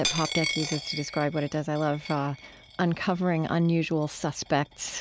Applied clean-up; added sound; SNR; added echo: none; Coin (dropping); 9 dB; none.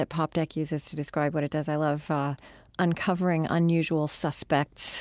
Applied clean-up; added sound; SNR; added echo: none; none; none; none.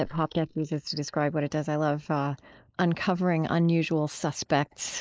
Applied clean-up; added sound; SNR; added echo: neural mask model Resemble Enhance denoiser.